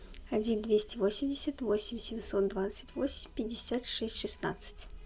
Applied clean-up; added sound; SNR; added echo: none; none; none; none.